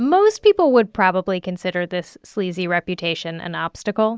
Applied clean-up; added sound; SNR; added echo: none; none; none; none.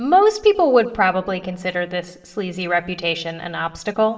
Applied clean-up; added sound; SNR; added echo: none; none; none; reverberation time 1.8 s.